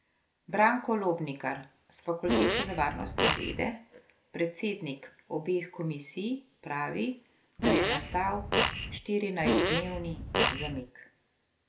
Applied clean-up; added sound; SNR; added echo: none; Fart; -4 dB; none.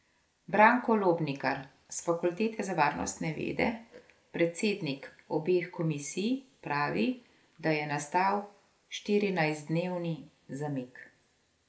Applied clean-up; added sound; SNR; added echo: none; none; none; none.